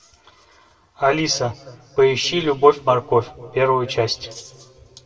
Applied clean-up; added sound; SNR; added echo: none; none; none; reverberation time 2.0 s.